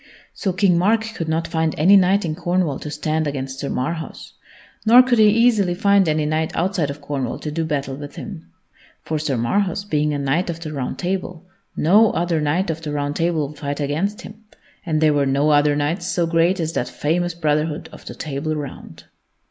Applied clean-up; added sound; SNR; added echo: none; Dishes, pots, and pans; 18 dB; none.